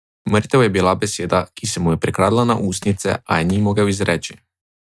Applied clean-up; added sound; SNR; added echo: neural mask model RNNoise.